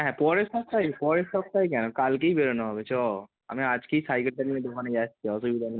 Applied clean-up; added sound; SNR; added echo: none; none; none; none.